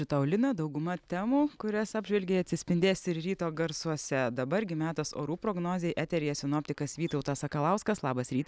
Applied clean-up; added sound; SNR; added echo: none; none; none; none.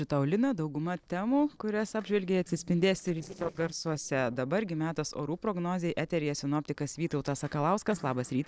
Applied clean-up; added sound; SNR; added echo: neural separator model SepFormer DNS4.